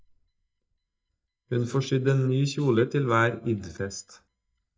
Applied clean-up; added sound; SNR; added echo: neural mask model DeepFilterNet 3.